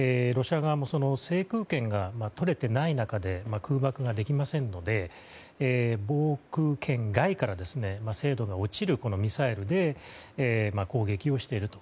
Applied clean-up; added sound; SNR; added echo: none; none; none; none.